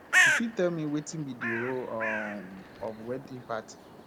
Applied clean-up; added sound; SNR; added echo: none; Bird; -3 dB; none.